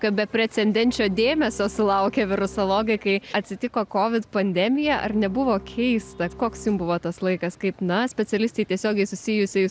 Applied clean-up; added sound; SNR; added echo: none; Bowed string instrument; 20 dB; none.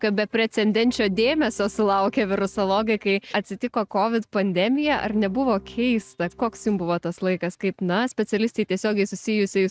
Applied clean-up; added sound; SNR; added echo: neural mask model RNNoise.